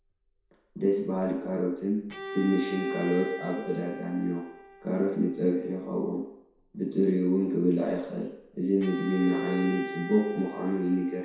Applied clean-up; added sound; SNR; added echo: none; Bowed string instrument; 12 dB; reverberation time 0.7 s.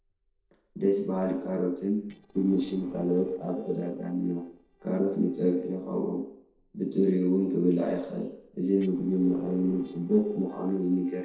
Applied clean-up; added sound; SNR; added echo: neural separator model SepFormer DNS4.